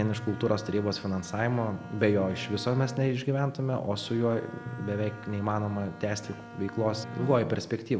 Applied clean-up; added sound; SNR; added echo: none; Bowed string instrument + Electric guitar; 14 dB; none.